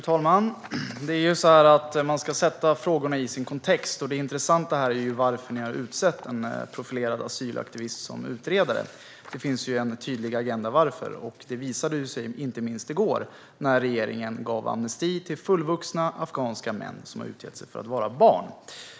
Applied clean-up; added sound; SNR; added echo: none; none; none; none.